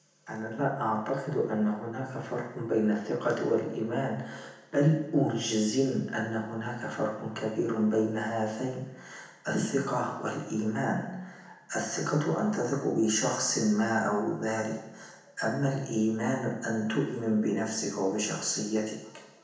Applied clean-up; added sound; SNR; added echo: none; none; none; reverberation time 0.9 s.